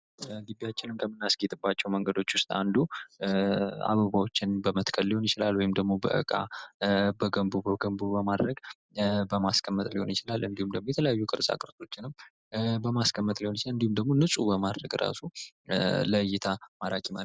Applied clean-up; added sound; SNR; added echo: none; none; none; none.